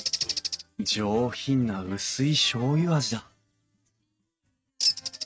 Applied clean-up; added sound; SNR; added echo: neural mask model RNNoise.